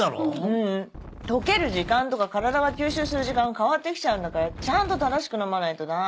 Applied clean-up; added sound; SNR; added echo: none; Wind; 11 dB; none.